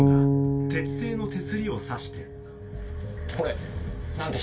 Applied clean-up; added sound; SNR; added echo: none; Bass guitar; -4 dB; reverberation time 0.2 s.